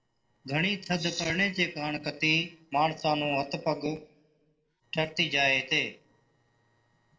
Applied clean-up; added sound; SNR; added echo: neural separator model SepFormer DNS4.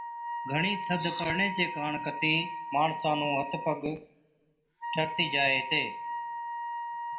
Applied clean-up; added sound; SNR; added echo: none; Wind instrument, woodwind instrument; 6 dB; reverberation time 0.5 s.